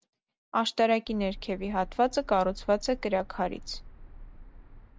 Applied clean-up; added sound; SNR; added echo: none; Car; 15 dB; none.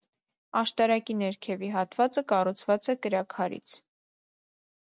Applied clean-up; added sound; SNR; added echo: none; none; none; none.